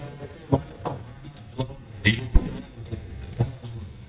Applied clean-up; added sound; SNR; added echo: neural mask model DeepFilterNet 3.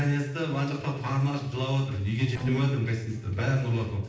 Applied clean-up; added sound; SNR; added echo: neural separator model SepFormer DNS4.